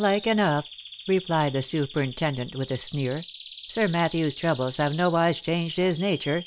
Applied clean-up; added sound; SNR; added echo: none; Bird vocalization, bird call, bird song; 17 dB; none.